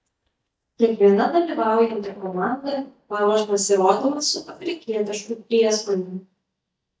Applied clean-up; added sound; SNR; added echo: neural mask model DeepFilterNet 3.